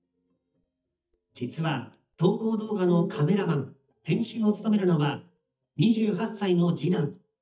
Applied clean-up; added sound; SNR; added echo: neural mask model DeepFilterNet 3.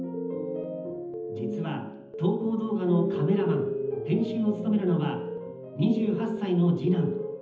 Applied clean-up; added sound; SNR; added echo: none; Telephone; 11 dB; reverberation time 0.8 s.